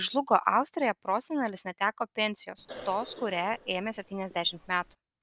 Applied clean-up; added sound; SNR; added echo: none; Cough; 18 dB; none.